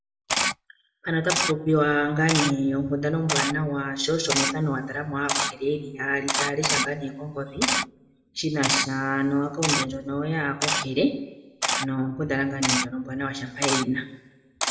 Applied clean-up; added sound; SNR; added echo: none; Camera; 3 dB; reverberation time 0.8 s.